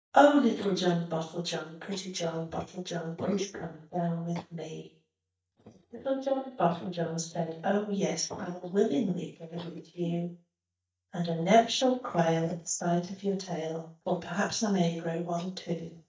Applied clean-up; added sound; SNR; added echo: neural mask model DeepFilterNet 3.